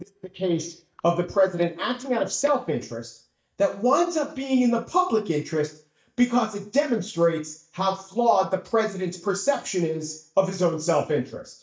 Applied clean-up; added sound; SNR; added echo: neural mask model DeepFilterNet 3.